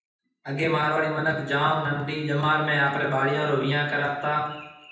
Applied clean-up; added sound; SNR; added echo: none; none; none; reverberation time 0.9 s.